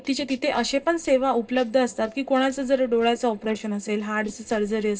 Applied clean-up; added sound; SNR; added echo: neural separator model SepFormer DNS4.